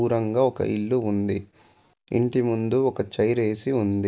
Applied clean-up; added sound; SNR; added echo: none; none; none; none.